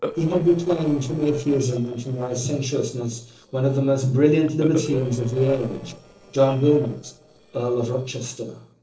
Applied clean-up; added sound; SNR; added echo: neural separator model SepFormer DNS4.